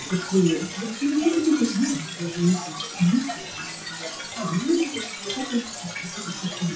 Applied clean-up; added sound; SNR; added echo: classical method WPE with log-MMSE.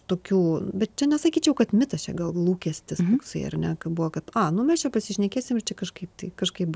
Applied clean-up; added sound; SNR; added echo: none; none; none; none.